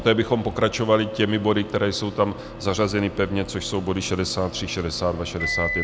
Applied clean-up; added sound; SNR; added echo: none; Microwave oven; 12 dB; none.